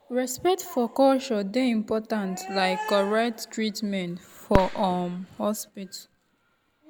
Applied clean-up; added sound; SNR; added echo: none; Fireworks; 11 dB; none.